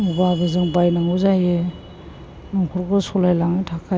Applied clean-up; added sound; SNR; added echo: none; none; none; none.